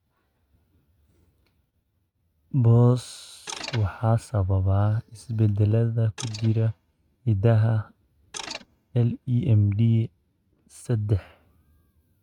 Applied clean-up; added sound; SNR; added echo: neural mask model RNNoise.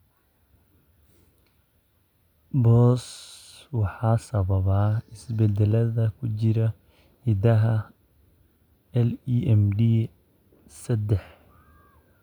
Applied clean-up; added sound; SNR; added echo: none; none; none; none.